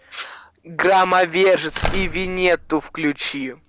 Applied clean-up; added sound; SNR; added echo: none; Slam; 10 dB; none.